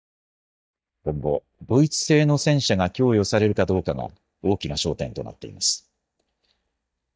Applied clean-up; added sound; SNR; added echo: neural mask model DeepFilterNet 3.